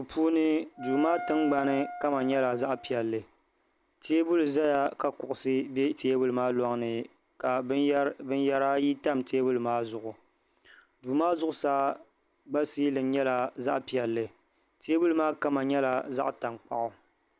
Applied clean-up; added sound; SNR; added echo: none; Wind instrument, woodwind instrument; 11 dB; none.